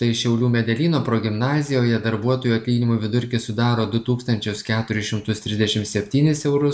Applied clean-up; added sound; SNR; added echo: none; none; none; none.